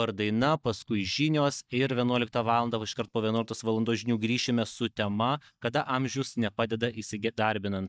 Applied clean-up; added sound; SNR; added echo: neural mask model DeepFilterNet 3.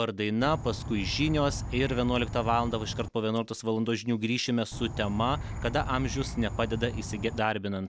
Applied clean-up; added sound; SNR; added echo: none; Insect; 6 dB; none.